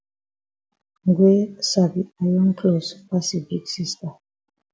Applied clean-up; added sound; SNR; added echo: none; none; none; none.